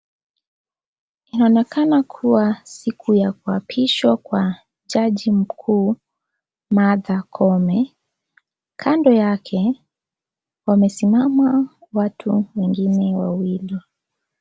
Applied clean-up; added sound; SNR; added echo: none; none; none; none.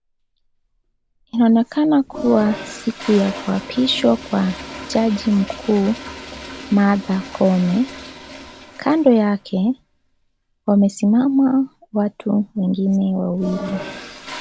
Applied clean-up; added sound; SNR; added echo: none; Toilet flush; 16 dB; none.